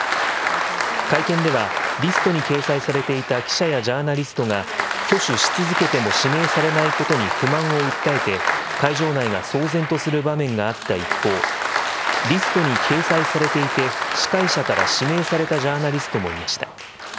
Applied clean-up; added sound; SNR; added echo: none; Applause; 1 dB; none.